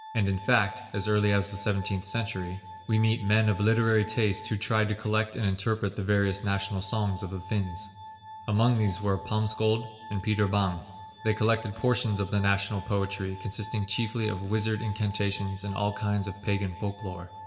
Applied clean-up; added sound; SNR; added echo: none; Glass; 17 dB; reverberation time 1.7 s.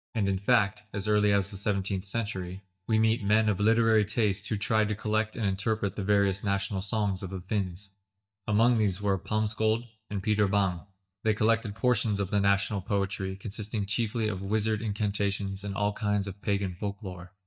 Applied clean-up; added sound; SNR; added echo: neural mask model DeepFilterNet 3.